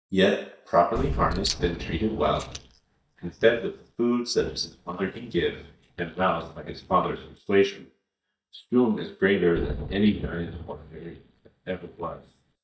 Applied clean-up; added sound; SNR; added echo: neural mask model DeepFilterNet 3.